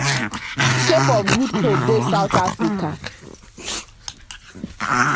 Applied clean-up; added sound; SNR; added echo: none; Growling; -2 dB; none.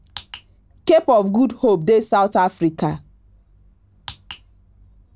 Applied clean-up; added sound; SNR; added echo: none; none; none; none.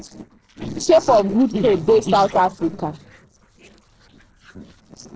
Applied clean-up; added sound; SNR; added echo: neural separator model SepFormer DNS4.